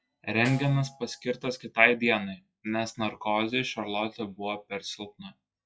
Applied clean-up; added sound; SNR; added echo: classical method log-MMSE.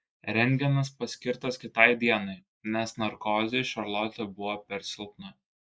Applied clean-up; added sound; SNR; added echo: neural mask model Resemble Enhance denoiser.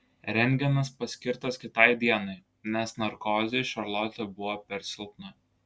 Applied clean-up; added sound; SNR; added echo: none; none; none; none.